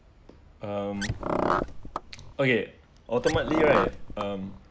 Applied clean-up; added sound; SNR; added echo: none; Car; 0 dB; none.